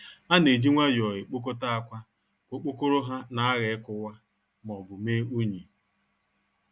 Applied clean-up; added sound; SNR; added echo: none; none; none; none.